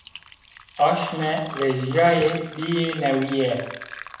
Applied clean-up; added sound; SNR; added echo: none; Fill (with liquid); 14 dB; reverberation time 0.7 s.